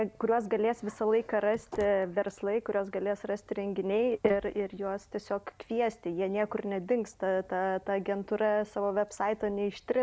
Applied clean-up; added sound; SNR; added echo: none; none; none; none.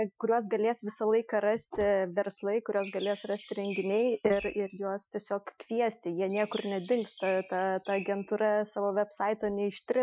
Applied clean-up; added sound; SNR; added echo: classical method Wiener filter.